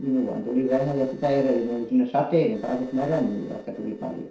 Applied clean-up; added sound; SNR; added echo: neural separator model SepFormer DNS4.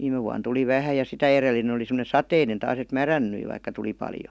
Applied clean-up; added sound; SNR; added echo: none; none; none; none.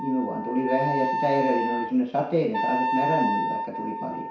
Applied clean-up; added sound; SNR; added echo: none; Wind instrument, woodwind instrument; 2 dB; reverberation time 0.6 s.